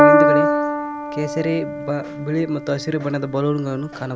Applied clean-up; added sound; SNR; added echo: none; Piano; -4 dB; none.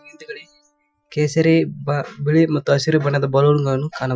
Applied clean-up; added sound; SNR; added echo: classical method Wiener filter.